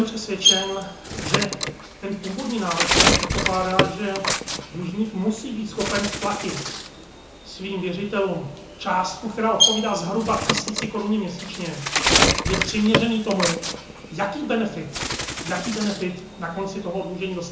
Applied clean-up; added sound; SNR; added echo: none; Bird; -1 dB; reverberation time 0.6 s.